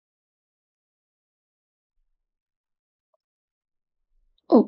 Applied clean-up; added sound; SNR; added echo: neural mask model Resemble Enhance denoiser.